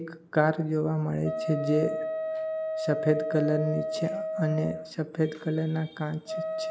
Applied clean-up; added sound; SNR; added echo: none; Wind instrument, woodwind instrument; 5 dB; none.